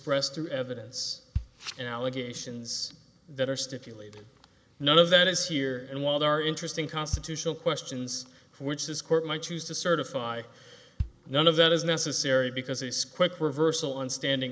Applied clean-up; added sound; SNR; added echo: none; Bass drum; 12 dB; none.